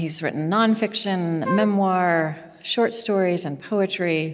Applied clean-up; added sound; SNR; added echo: none; Wind instrument, woodwind instrument; 9 dB; none.